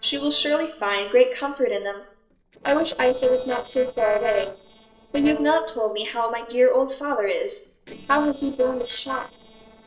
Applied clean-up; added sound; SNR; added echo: neural separator model SepFormer DNS4.